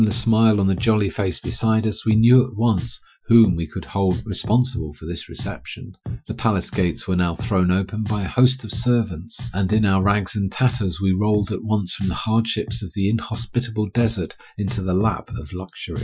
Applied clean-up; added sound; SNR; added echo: classical method Wiener filter.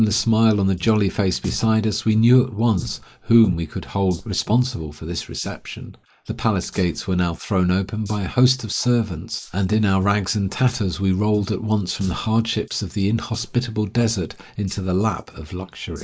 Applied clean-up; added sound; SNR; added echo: neural mask model Resemble Enhance denoiser.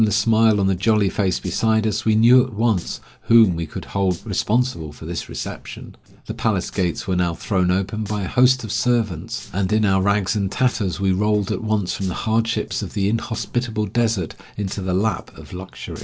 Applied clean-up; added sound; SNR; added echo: neural separator model SepFormer DNS4.